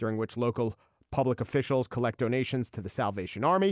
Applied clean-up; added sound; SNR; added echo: none; none; none; none.